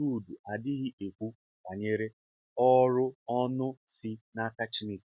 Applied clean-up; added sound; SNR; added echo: none; none; none; none.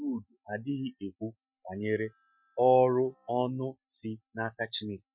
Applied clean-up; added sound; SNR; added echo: classical method Wiener filter.